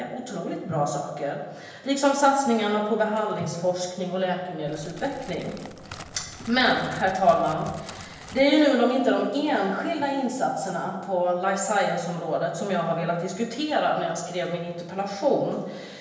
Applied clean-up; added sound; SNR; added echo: none; Crackle; 17 dB; reverberation time 1.0 s.